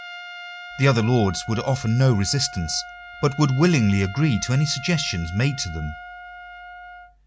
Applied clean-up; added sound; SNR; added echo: none; Trumpet; 16 dB; none.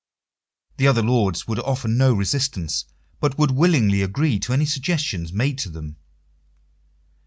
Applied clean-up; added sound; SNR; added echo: none; none; none; none.